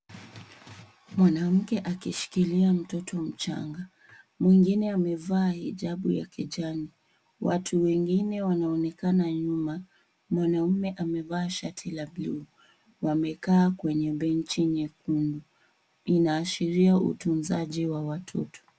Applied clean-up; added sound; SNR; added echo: none; none; none; none.